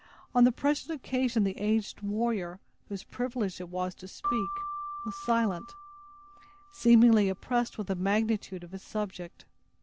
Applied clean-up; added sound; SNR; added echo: none; Keyboard (musical); 14 dB; none.